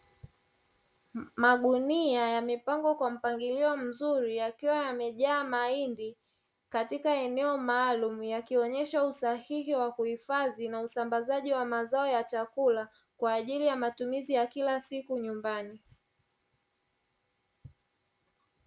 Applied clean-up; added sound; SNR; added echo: none; none; none; none.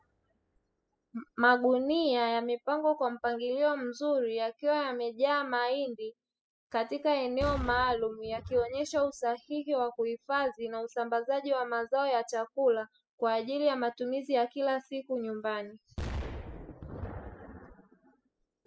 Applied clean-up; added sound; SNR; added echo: classical method spectral subtraction.